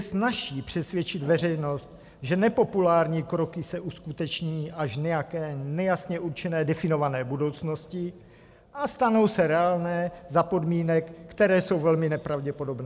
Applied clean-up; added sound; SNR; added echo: none; none; none; none.